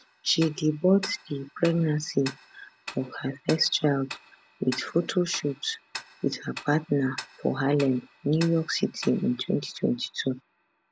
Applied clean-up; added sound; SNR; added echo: none; Tick-tock; 16 dB; none.